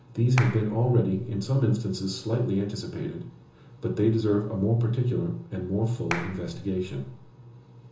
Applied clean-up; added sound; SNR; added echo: none; Clapping; 11 dB; reverberation time 0.6 s.